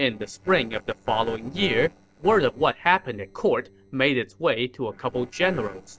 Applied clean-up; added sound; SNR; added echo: neural separator model SepFormer DNS4.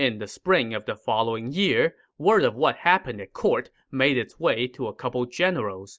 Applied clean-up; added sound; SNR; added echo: none; none; none; none.